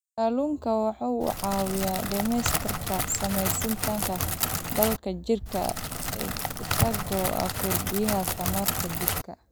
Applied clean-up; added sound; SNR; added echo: none; Crackle; 1 dB; none.